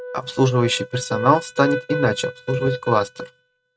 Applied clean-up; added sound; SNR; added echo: neural mask model RNNoise.